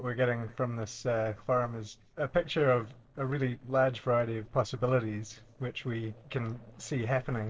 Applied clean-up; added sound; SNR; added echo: neural separator model SepFormer DNS4.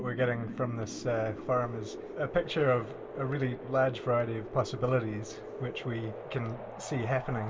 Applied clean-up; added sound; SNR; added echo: none; Wind; 10 dB; reverberation time 3.0 s.